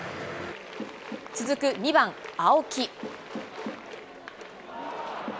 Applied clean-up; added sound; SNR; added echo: none; none; none; none.